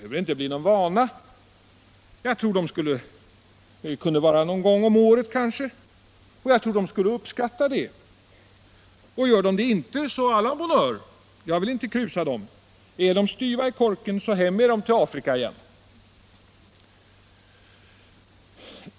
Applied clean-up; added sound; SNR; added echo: none; none; none; none.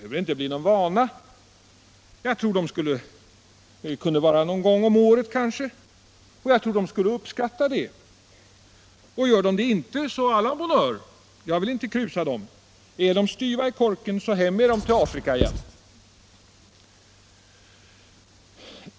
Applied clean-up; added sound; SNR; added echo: none; Writing; 6 dB; none.